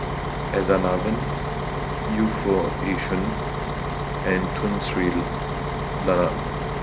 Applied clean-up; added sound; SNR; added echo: none; Bus; 1 dB; none.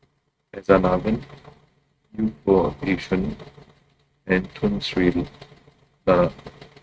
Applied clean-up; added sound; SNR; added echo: neural mask model RNNoise.